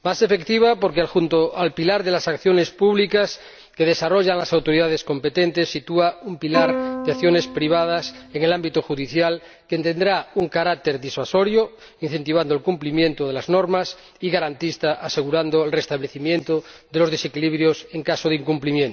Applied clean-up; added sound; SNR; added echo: none; Plucked string instrument; 6 dB; none.